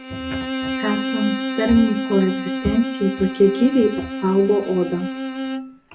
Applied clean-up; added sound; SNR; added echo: none; Bowed string instrument; 6 dB; none.